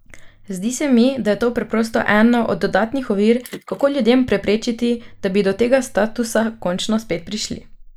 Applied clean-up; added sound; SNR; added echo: neural mask model Resemble Enhance denoiser.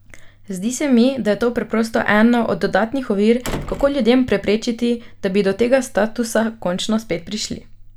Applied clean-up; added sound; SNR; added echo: none; Slam; 13 dB; none.